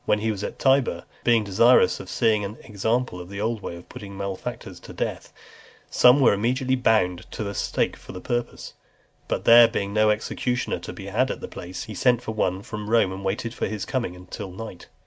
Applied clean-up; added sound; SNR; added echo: none; none; none; none.